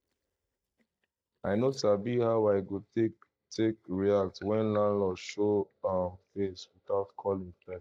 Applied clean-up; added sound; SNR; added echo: neural mask model DeepFilterNet 3.